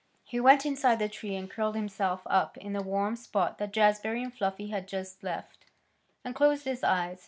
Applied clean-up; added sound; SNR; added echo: none; none; none; none.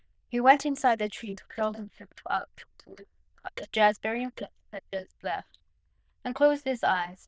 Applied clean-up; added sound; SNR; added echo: neural diffusion model UNIVERSE++.